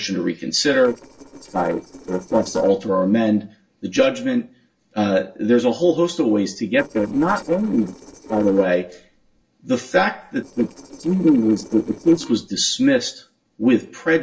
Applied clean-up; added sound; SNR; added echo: neural separator model SepFormer DNS4.